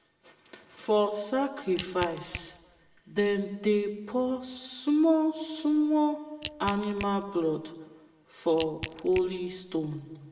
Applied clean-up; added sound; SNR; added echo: none; Crack / Crushing; 14 dB; reverberation time 0.9 s.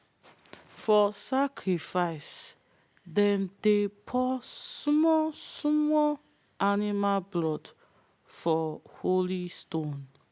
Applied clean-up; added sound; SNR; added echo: none; none; none; none.